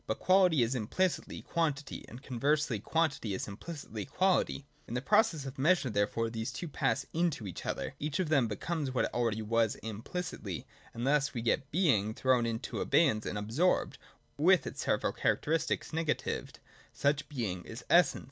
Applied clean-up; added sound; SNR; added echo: none; none; none; none.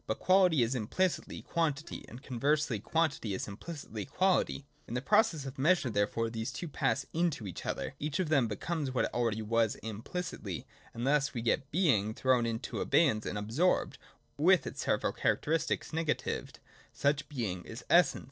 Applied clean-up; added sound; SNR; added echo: neural separator model SepFormer DNS4.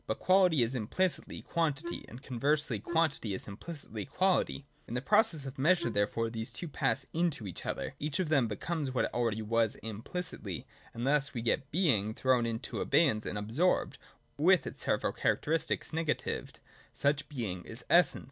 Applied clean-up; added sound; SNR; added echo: none; Wind instrument, woodwind instrument; 11 dB; none.